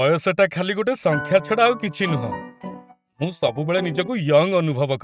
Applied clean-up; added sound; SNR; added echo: neural mask model RNNoise.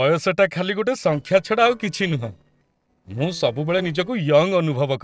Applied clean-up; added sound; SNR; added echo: neural separator model SepFormer DNS4.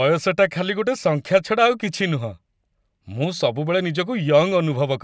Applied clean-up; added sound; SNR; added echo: none; none; none; none.